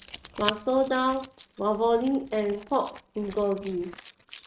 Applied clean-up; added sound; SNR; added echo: neural mask model RNNoise.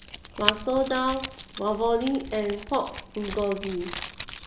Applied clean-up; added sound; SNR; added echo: none; Keys jangling; 8 dB; none.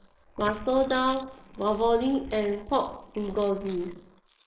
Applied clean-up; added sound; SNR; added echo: neural mask model Resemble Enhance denoiser.